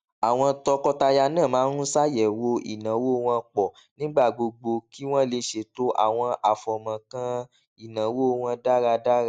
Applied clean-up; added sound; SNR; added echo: none; none; none; none.